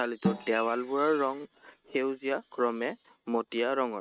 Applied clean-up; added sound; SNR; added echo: neural mask model RNNoise.